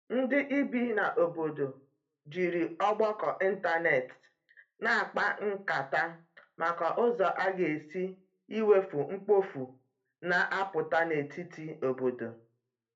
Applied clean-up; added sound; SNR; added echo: none; none; none; reverberation time 0.3 s.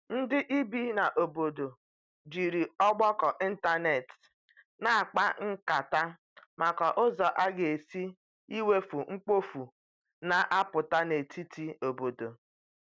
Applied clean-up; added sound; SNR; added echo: none; none; none; none.